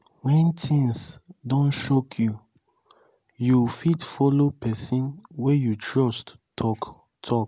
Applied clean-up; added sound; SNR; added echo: none; none; none; none.